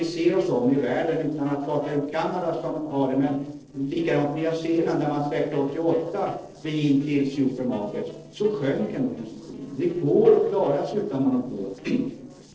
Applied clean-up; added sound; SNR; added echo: neural separator model SepFormer DNS4.